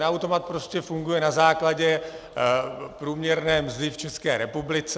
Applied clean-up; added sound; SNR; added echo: none; none; none; none.